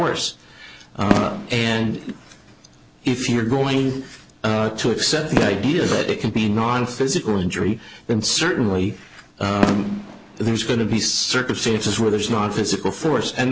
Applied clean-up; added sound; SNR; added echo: none; Fireworks; 11 dB; none.